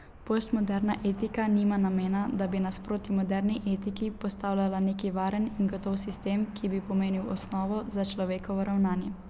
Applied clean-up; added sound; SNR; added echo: none; Traffic noise, roadway noise; 17 dB; none.